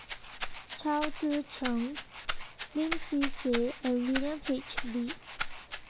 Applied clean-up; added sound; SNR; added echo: none; Rattle (instrument); -5 dB; none.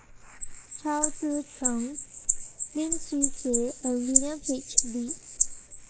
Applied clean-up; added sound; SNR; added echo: neural mask model Resemble Enhance denoiser.